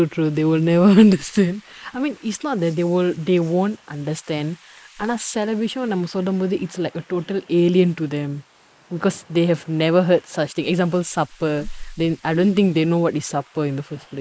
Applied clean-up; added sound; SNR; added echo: neural mask model Resemble Enhance denoiser.